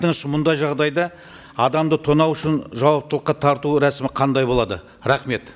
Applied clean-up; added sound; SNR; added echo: none; none; none; none.